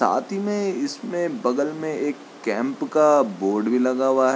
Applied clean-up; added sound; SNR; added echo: none; none; none; none.